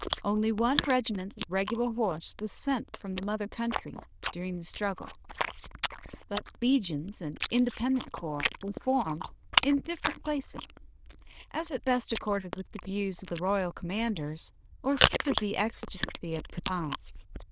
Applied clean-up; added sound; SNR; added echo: neural diffusion model UNIVERSE++.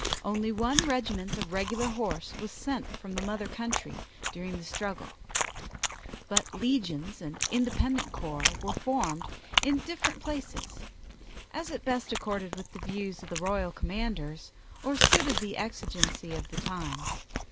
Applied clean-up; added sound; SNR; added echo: none; Chewing, mastication; 1 dB; none.